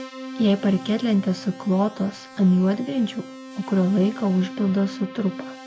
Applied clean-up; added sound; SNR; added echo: none; Keyboard (musical); 15 dB; none.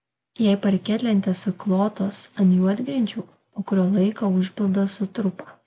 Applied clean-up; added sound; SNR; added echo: none; none; none; none.